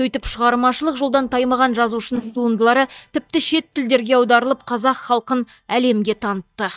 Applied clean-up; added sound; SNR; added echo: neural mask model DeepFilterNet 3.